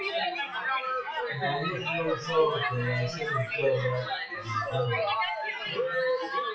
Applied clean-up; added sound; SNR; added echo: classical method WPE with log-MMSE.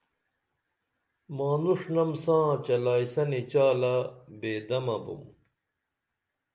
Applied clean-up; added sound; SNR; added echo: none; none; none; none.